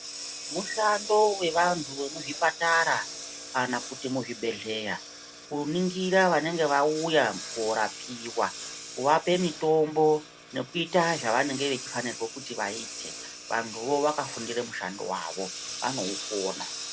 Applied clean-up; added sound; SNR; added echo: none; Engine; 11 dB; none.